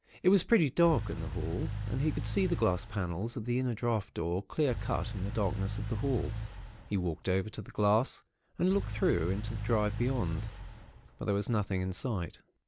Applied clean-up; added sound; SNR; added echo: none; Engine / Car; 7 dB; none.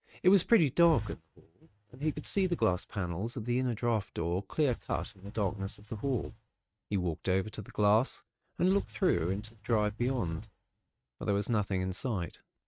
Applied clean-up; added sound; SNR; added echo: neural mask model RNNoise.